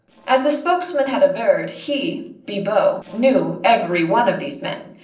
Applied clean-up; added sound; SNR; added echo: neural separator model SepFormer DNS4.